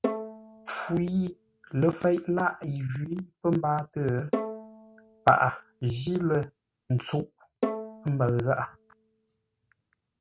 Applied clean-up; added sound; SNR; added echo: none; Bowed string instrument; 9 dB; none.